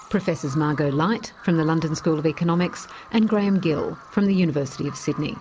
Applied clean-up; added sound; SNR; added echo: none; Bird vocalization, bird call, bird song; 19 dB; none.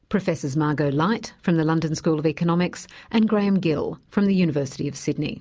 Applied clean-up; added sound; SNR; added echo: none; none; none; none.